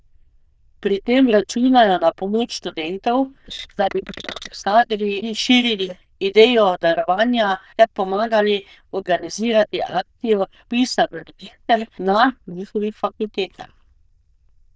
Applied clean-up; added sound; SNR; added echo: neural diffusion model UNIVERSE++.